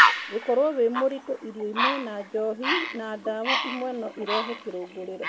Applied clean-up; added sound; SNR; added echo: none; Bird; -1 dB; none.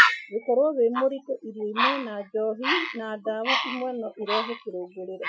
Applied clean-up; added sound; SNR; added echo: classical method Wiener filter.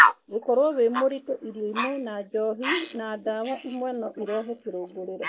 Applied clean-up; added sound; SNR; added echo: neural mask model Resemble Enhance denoiser.